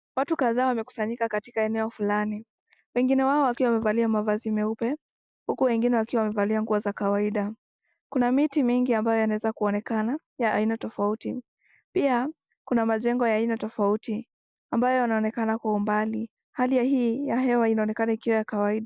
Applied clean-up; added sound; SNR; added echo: neural mask model DeepFilterNet 3.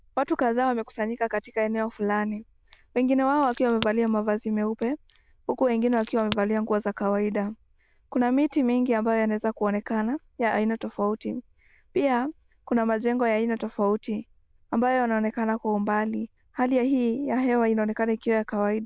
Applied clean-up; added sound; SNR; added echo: neural diffusion model UNIVERSE++.